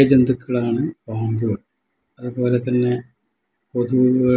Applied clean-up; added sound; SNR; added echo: none; none; none; none.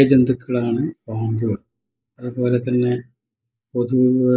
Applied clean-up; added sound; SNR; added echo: neural mask model Resemble Enhance denoiser.